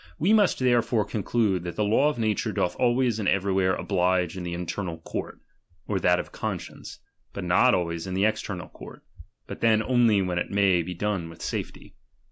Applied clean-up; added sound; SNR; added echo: none; none; none; none.